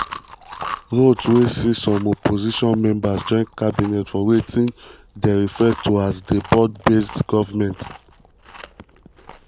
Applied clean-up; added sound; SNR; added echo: none; Chewing, mastication; 18 dB; none.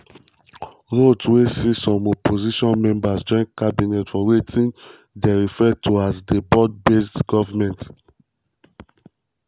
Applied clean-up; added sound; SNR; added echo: none; none; none; none.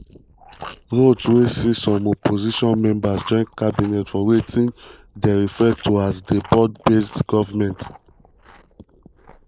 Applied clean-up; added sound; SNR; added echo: neural mask model Resemble Enhance denoiser.